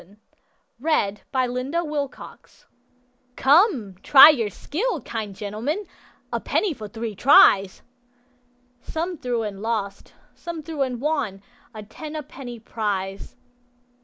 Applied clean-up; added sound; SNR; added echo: none; none; none; none.